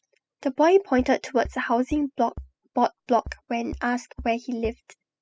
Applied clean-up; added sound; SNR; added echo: classical method spectral subtraction.